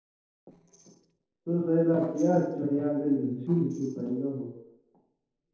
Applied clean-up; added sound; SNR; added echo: neural separator model SepFormer DNS4.